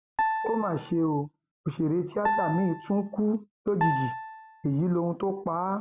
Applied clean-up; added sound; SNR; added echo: none; Piano; 4 dB; none.